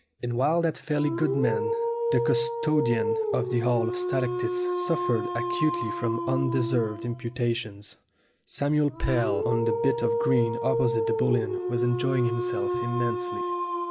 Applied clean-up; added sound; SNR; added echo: none; Dog; 1 dB; none.